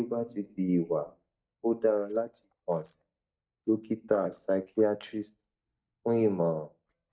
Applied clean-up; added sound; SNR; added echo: neural mask model DeepFilterNet 3.